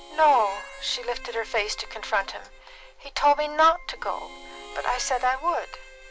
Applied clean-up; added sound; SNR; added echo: none; Keyboard (musical) + Harmonica; 18 dB; none.